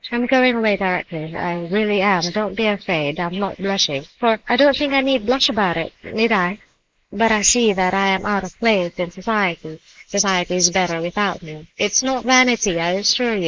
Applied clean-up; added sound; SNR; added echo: neural mask model Resemble Enhance denoiser.